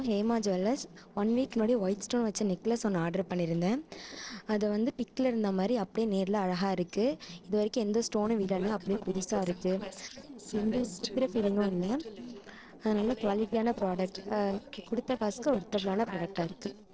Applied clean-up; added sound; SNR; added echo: neural separator model SepFormer DNS4.